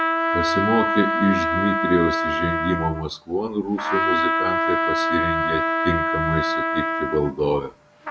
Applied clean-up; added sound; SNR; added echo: none; Trumpet; -2 dB; none.